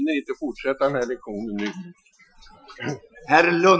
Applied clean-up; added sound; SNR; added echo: classical method Wiener filter.